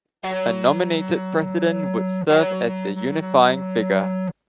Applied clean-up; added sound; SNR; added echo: neural mask model RNNoise.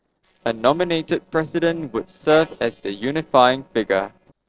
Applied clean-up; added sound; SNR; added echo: neural separator model SepFormer DNS4.